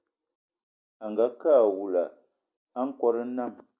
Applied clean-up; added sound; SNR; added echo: none; none; none; none.